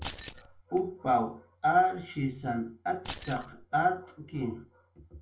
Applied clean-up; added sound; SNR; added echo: none; Keys jangling; 12 dB; reverberation time 0.2 s.